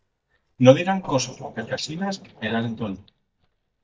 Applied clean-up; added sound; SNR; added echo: neural mask model DeepFilterNet 3.